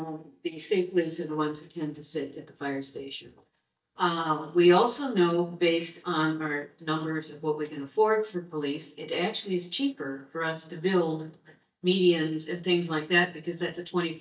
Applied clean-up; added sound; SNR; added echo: neural mask model DeepFilterNet 3.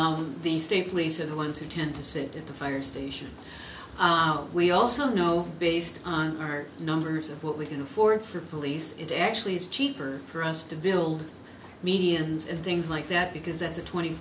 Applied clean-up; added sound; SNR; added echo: none; none; none; none.